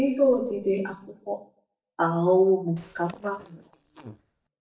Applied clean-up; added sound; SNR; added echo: neural mask model DeepFilterNet 3.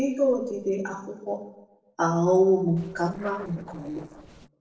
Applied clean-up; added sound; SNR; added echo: neural separator model SepFormer DNS4.